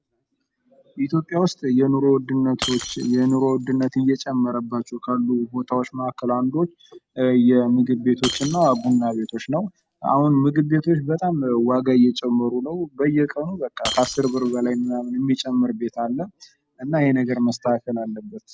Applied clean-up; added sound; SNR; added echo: none; Shatter; 19 dB; none.